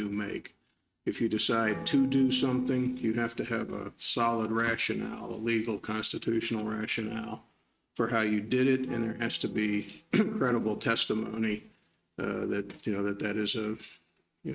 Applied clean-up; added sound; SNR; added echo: neural mask model RNNoise.